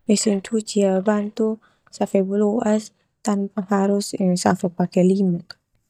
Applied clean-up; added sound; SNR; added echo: neural mask model DeepFilterNet 3.